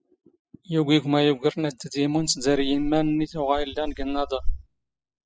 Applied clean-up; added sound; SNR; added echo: classical method spectral subtraction.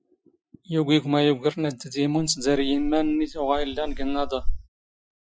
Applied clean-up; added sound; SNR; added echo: classical method Wiener filter.